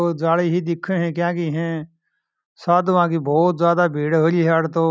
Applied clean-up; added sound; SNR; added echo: none; none; none; none.